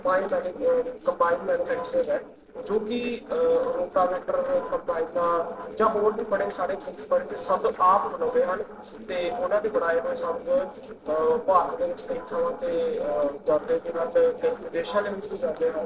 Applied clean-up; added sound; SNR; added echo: neural separator model SepFormer DNS4.